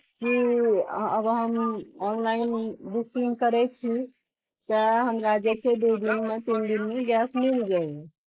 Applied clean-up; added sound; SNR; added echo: neural mask model Resemble Enhance denoiser.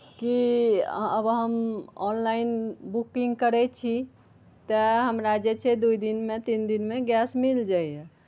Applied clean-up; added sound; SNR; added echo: none; none; none; none.